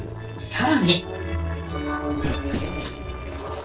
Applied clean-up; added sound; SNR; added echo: neural separator model SepFormer DNS4.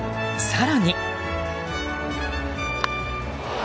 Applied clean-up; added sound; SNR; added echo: none; none; none; none.